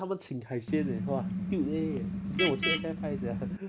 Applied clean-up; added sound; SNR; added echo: none; Vehicle horn, car horn, honking; -1 dB; none.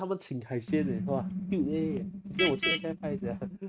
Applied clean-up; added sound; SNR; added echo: neural mask model RNNoise.